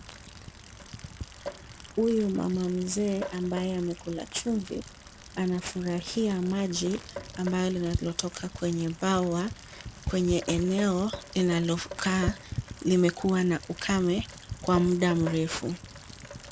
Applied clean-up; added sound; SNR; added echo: none; Rain; 12 dB; none.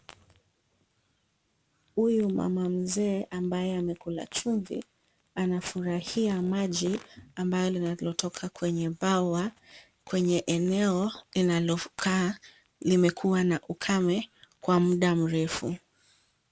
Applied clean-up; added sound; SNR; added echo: none; none; none; none.